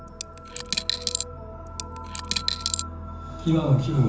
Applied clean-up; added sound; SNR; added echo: none; Coin (dropping); 3 dB; reverberation time 0.7 s.